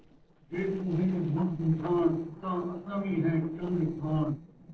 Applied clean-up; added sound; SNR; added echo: neural separator model SepFormer DNS4.